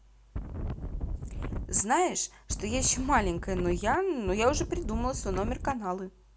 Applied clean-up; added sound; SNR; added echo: none; Wind; 4 dB; none.